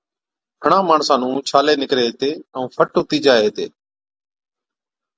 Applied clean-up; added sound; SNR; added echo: none; none; none; none.